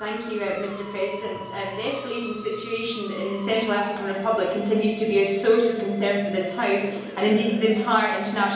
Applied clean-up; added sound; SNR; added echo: none; Musical instrument; 15 dB; reverberation time 1.0 s.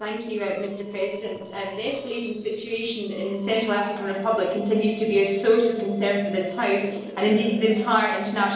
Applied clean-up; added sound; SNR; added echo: neural separator model SepFormer DNS4.